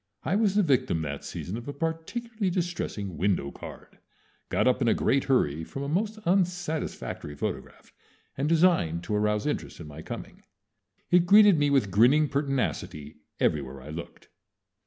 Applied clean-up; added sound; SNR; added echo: none; none; none; none.